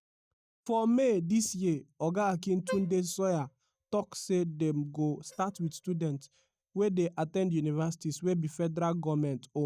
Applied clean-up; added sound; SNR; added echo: neural mask model DeepFilterNet 3.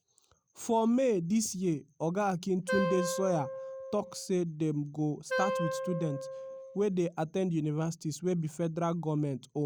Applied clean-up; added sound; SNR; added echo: none; Wind instrument, woodwind instrument; 5 dB; none.